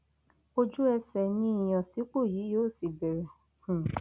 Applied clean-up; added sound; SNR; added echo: none; none; none; none.